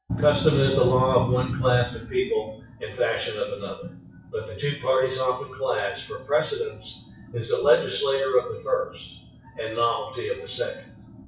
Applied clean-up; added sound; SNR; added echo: classical method WPE with log-MMSE.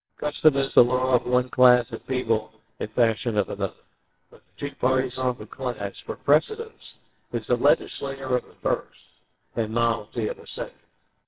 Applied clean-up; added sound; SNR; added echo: neural separator model SepFormer WHAMR!.